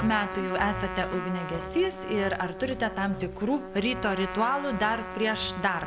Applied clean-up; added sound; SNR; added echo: none; Trumpet; 8 dB; none.